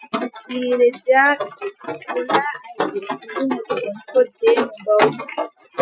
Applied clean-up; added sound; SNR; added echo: classical method Wiener filter.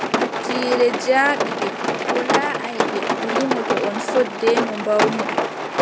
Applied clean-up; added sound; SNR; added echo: none; Rain; -1 dB; none.